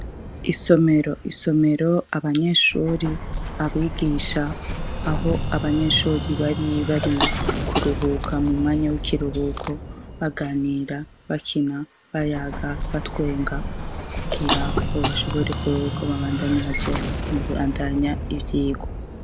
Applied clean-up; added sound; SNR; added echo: none; Chewing, mastication / Cough + Explosion; 4 dB; none.